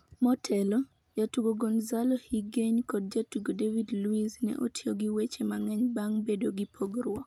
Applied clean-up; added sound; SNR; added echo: none; none; none; none.